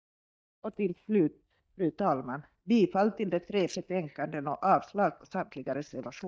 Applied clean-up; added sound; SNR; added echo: neural mask model DeepFilterNet 3.